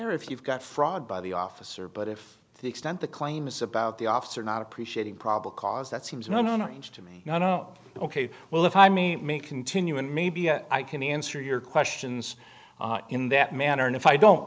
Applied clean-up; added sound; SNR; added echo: none; none; none; none.